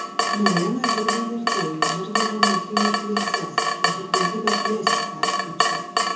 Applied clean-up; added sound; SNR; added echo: none; Drip / Water tap, faucet; -5 dB; reverberation time 0.6 s.